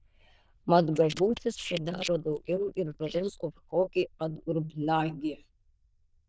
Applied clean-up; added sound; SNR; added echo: neural diffusion model UNIVERSE++.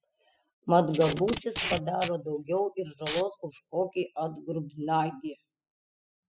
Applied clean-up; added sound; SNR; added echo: classical method spectral subtraction.